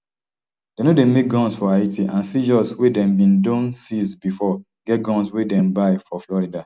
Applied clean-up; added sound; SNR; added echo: none; none; none; none.